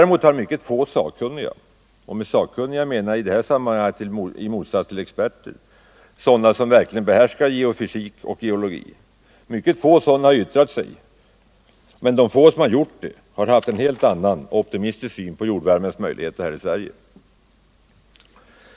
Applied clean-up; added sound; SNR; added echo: none; none; none; none.